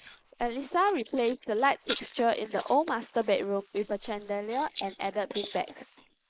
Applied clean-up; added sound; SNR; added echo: neural mask model Resemble Enhance denoiser.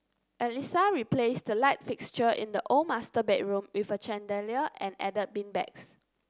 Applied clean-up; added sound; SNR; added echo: none; none; none; none.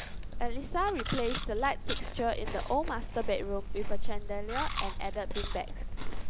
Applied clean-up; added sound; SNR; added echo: none; Chewing, mastication; -3 dB; none.